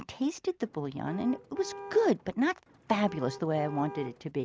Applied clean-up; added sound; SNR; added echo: none; Car; 14 dB; none.